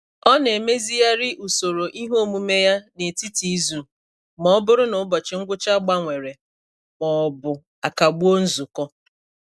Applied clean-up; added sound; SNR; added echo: none; none; none; none.